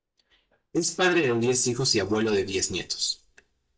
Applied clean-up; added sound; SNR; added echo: neural mask model DeepFilterNet 3.